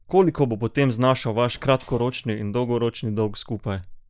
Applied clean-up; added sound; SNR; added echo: neural mask model DeepFilterNet 3.